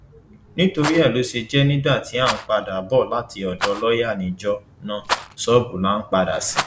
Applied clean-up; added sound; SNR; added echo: none; Rattle; 10 dB; none.